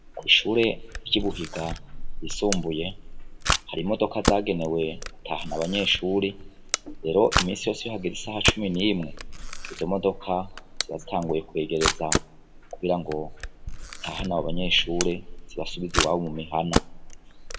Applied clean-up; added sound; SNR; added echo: none; Camera; 3 dB; reverberation time 0.9 s.